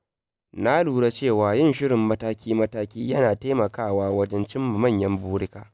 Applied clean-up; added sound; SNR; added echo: none; none; none; none.